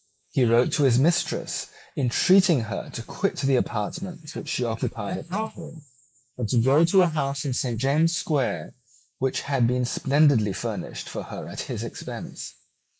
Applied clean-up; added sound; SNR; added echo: neural mask model Resemble Enhance denoiser.